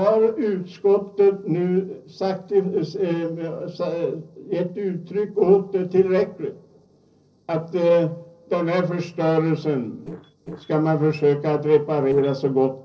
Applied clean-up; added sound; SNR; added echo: neural separator model SepFormer DNS4.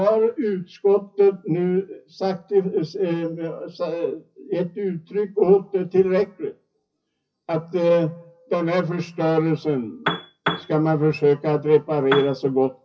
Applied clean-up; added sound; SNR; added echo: classical method WPE with log-MMSE.